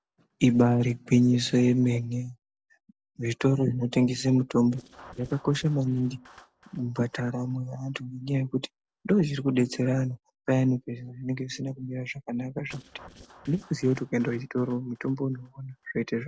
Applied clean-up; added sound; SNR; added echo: neural separator model SepFormer DNS4.